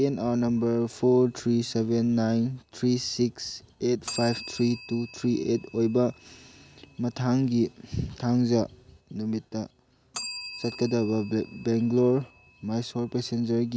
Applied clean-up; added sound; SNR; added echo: none; Bell; 19 dB; none.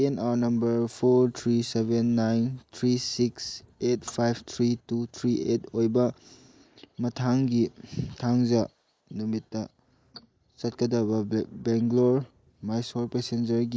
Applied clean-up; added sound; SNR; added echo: neural mask model Resemble Enhance denoiser.